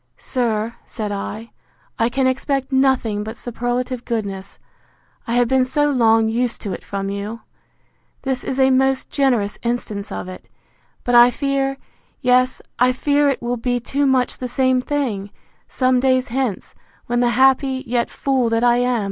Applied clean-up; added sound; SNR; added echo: none; none; none; none.